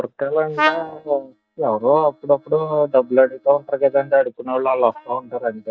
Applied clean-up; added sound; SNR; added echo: neural mask model DeepFilterNet 3.